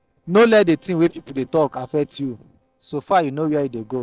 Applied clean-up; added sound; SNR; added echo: neural separator model SepFormer DNS4.